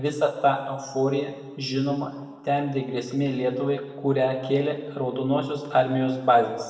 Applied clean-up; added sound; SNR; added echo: none; none; none; reverberation time 1.1 s.